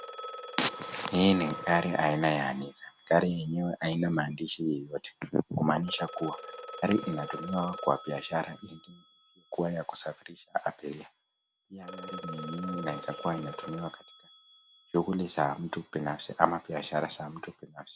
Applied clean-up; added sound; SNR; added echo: none; Telephone; 14 dB; none.